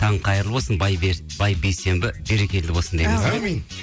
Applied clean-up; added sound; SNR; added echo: none; none; none; none.